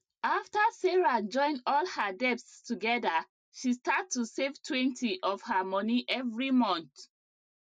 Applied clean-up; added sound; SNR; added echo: none; none; none; none.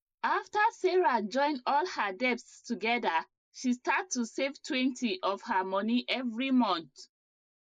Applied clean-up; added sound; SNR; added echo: neural mask model Resemble Enhance denoiser.